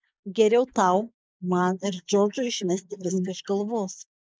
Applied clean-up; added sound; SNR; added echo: neural mask model Resemble Enhance denoiser.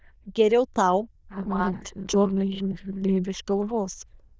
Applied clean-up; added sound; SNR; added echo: neural diffusion model UNIVERSE++.